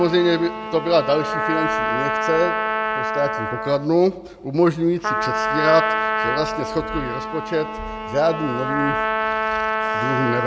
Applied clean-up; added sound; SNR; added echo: none; Trumpet; 2 dB; none.